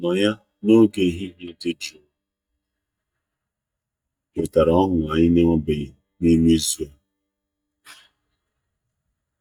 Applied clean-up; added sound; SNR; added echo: neural mask model DeepFilterNet 3.